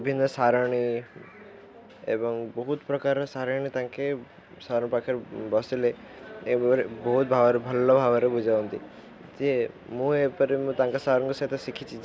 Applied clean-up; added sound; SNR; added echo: none; none; none; none.